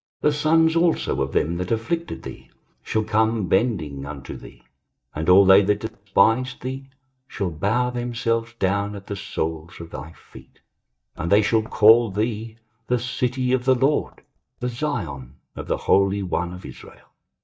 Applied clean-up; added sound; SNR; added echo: neural mask model DeepFilterNet 3.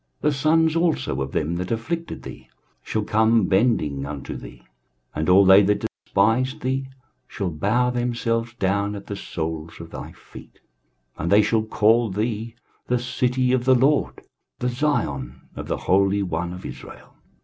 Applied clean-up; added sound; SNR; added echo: none; none; none; none.